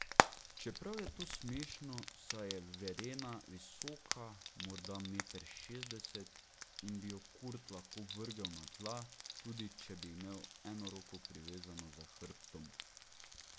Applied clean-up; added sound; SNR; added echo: none; Frying (food); -5 dB; none.